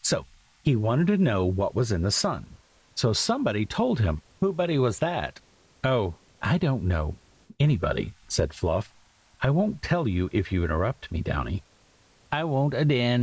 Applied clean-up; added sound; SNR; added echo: neural mask model Resemble Enhance denoiser.